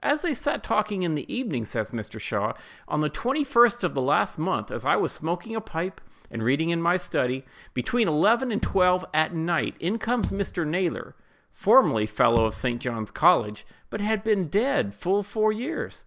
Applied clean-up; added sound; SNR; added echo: none; Bass drum; 12 dB; none.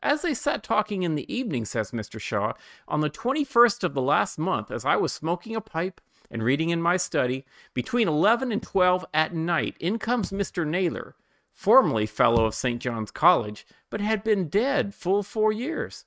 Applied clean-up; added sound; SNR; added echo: neural mask model RNNoise.